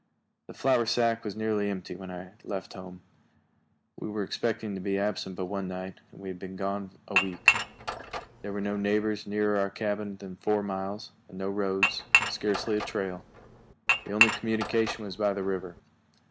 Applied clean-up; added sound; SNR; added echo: none; Dishes, pots, and pans / Chink, clink; -1 dB; none.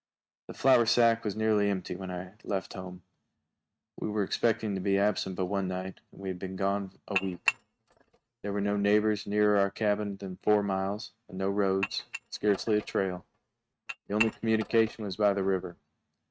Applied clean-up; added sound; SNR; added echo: neural mask model RNNoise.